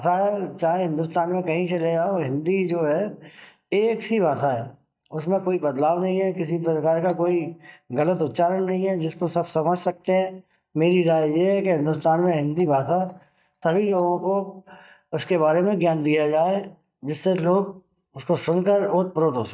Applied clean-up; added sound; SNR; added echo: neural mask model DeepFilterNet 3.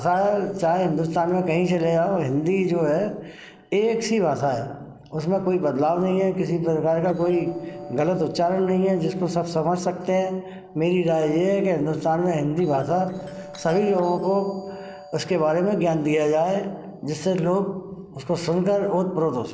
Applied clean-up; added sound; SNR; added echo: neural separator model SepFormer DNS4.